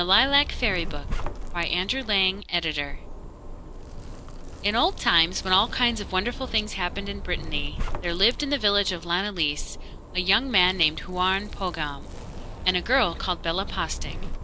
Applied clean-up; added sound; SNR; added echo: none; Zipper (clothing); 6 dB; none.